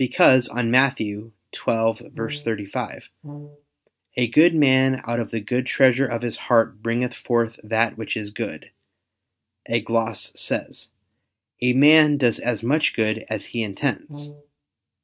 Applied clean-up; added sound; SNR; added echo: neural mask model RNNoise.